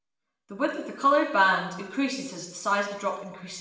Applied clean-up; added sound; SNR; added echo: none; none; none; reverberation time 0.8 s.